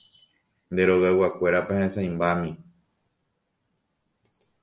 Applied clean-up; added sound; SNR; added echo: none; none; none; none.